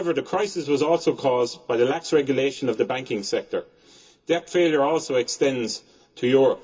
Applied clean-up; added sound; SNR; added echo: none; none; none; reverberation time 0.2 s.